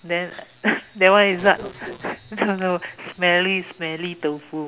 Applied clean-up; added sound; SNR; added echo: none; none; none; none.